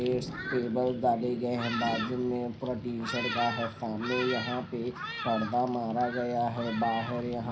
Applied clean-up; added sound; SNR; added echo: none; Thunderstorm; 8 dB; reverberation time 0.4 s.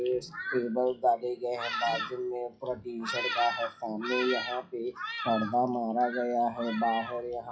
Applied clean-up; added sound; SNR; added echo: classical method WPE with log-MMSE.